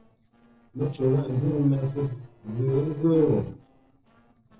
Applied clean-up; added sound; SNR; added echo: neural separator model SepFormer DNS4.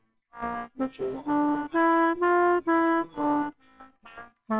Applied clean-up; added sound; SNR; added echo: neural separator model SepFormer WHAMR!.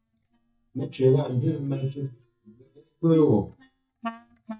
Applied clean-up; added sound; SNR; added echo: neural mask model DeepFilterNet 3.